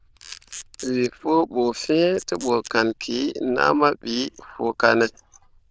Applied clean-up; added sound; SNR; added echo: neural diffusion model UNIVERSE++.